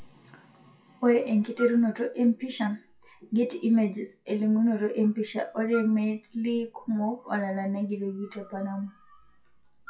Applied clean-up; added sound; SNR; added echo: classical method WPE with log-MMSE.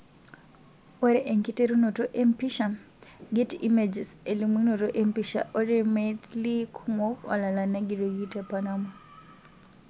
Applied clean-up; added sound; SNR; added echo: none; none; none; none.